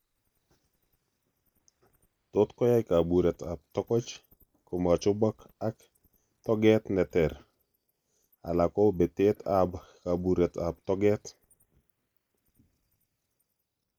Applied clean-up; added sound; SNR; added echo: neural mask model Resemble Enhance denoiser.